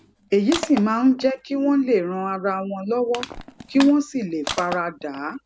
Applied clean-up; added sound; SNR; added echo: none; Crushing; 14 dB; none.